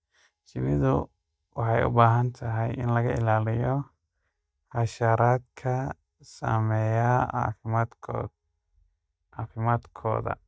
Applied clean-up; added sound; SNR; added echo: neural mask model DeepFilterNet 3.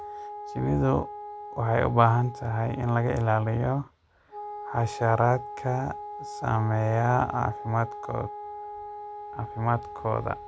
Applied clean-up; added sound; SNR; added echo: none; Wind instrument, woodwind instrument; 12 dB; none.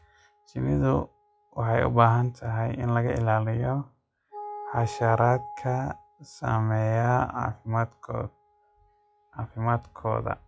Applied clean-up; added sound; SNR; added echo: classical method log-MMSE.